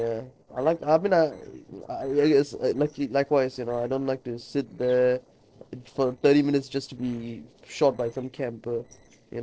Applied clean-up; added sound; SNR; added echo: neural separator model SepFormer DNS4.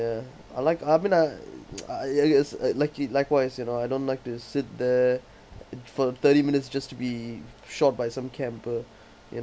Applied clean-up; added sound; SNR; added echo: none; none; none; none.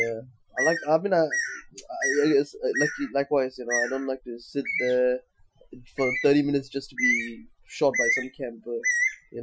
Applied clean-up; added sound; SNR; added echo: classical method Wiener filter.